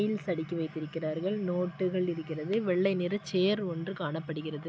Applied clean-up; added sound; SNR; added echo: none; none; none; none.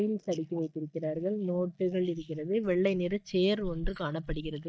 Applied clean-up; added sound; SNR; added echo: neural mask model DeepFilterNet 3.